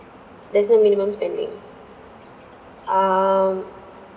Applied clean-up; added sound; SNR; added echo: none; none; none; none.